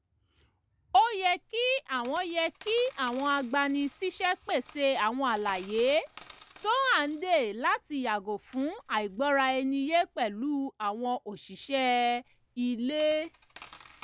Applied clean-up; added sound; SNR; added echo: none; Coin (dropping); 17 dB; none.